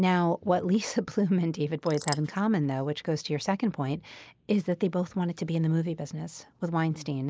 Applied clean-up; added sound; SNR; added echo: neural mask model Resemble Enhance denoiser.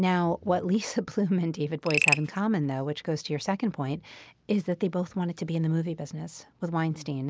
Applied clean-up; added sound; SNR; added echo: none; Frog; 3 dB; none.